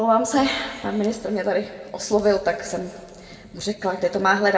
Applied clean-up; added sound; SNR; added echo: none; none; none; reverberation time 1.7 s.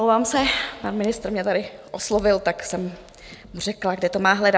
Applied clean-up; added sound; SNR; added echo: none; none; none; none.